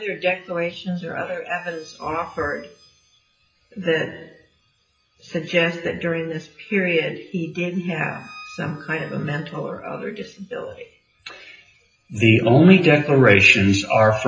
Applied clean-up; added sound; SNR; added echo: classical method WPE with log-MMSE.